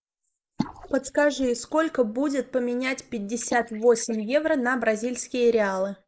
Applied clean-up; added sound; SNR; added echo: neural mask model Resemble Enhance denoiser.